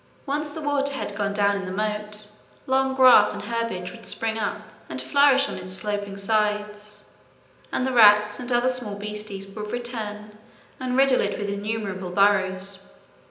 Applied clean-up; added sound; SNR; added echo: none; none; none; reverberation time 0.9 s.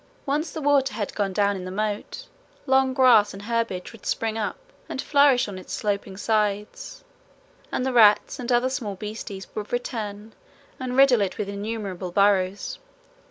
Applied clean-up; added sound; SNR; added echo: none; none; none; none.